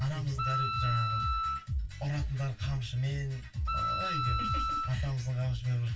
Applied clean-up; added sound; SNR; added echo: none; Wind instrument, woodwind instrument; 1 dB; reverberation time 0.1 s.